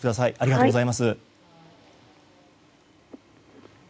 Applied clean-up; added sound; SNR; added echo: none; none; none; none.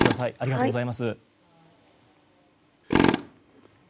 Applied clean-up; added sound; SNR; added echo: none; Tools; -4 dB; none.